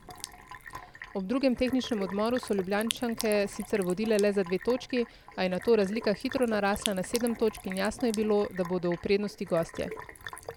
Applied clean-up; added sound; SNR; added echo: none; Sink (filling or washing); 14 dB; none.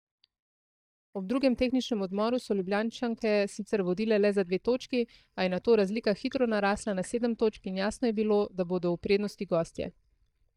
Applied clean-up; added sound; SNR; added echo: neural mask model DeepFilterNet 3.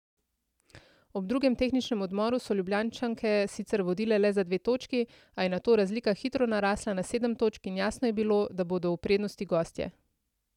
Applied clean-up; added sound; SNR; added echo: none; none; none; none.